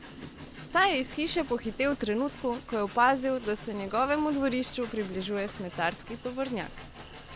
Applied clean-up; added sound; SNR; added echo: none; Train; 15 dB; none.